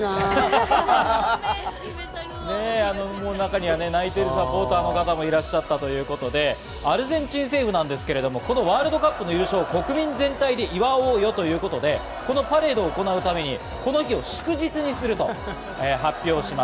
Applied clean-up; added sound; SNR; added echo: none; none; none; none.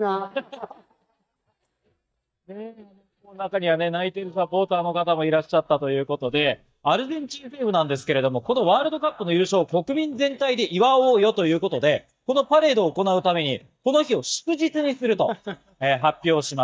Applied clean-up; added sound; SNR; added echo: neural mask model DeepFilterNet 3.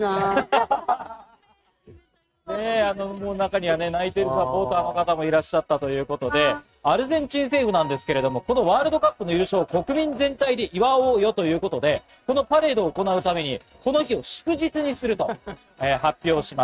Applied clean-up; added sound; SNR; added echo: neural mask model RNNoise.